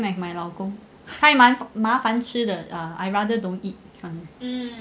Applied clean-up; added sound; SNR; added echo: none; none; none; none.